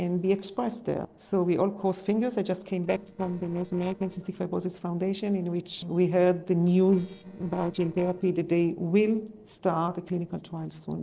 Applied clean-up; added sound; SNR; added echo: neural separator model SepFormer DNS4.